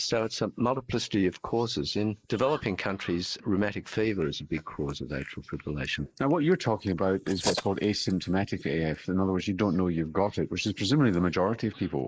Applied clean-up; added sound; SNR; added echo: neural mask model Resemble Enhance denoiser.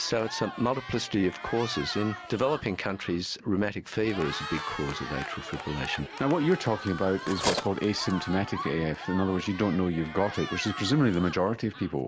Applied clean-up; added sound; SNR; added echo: none; Cheering + Cutlery, silverware; 10 dB; none.